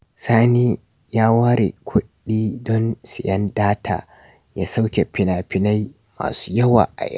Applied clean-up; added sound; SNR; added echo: none; none; none; none.